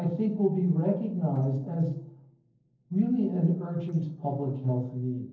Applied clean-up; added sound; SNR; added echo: neural separator model SepFormer DNS4.